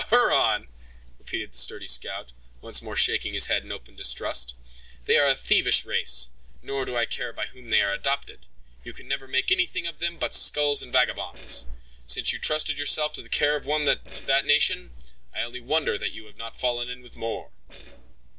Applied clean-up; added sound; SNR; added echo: neural separator model SepFormer DNS4.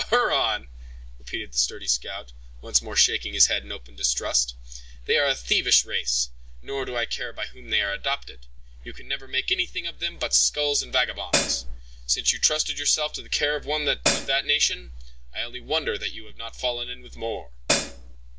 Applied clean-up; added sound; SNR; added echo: none; Hi-hat; -1 dB; none.